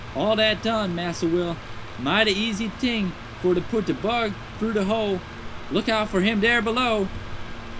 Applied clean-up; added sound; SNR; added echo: none; Cricket + Mechanical fan; 11 dB; none.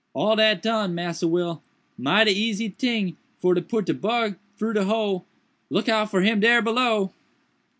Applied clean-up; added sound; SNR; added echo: none; none; none; none.